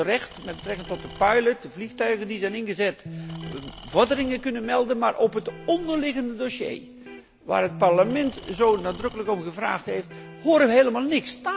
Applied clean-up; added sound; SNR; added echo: none; Engine / Tools + Electric guitar; 17 dB; none.